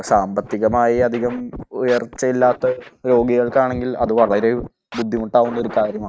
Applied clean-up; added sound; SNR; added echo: neural mask model RNNoise.